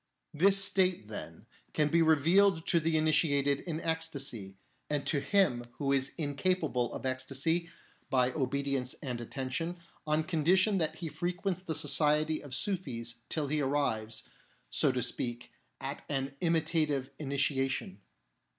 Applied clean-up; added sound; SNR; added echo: none; none; none; none.